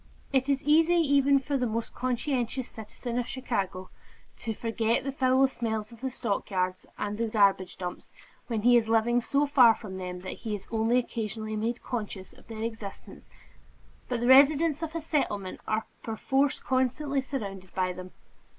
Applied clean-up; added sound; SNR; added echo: neural mask model Resemble Enhance denoiser.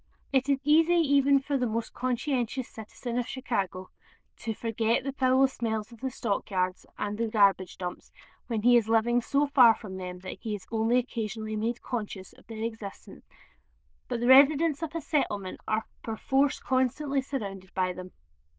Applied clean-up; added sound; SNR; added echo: neural diffusion model UNIVERSE++.